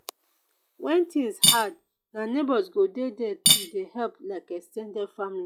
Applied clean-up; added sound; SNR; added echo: classical method log-MMSE.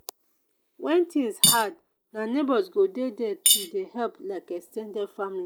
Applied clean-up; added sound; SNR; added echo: neural mask model Resemble Enhance denoiser.